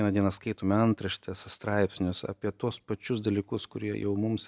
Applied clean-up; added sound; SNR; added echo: none; none; none; none.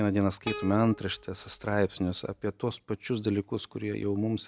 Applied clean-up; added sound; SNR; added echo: none; Plucked string instrument; 14 dB; none.